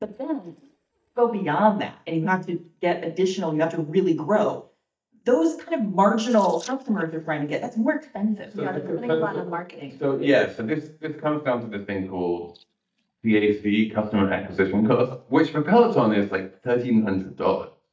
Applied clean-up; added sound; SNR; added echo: neural mask model DeepFilterNet 3.